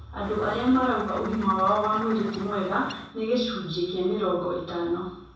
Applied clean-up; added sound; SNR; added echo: none; Bird; 15 dB; reverberation time 0.7 s.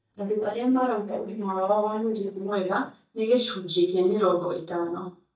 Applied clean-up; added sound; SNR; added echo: neural mask model DeepFilterNet 3.